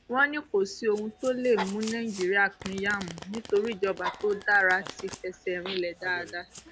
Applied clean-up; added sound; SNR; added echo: none; Domestic sounds, home sounds + Dog; 14 dB; none.